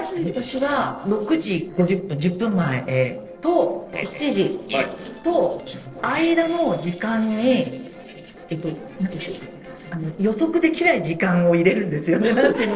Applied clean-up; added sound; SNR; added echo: neural separator model SepFormer DNS4.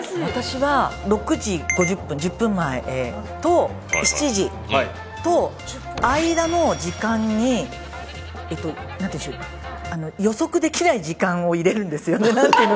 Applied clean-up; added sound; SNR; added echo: none; none; none; none.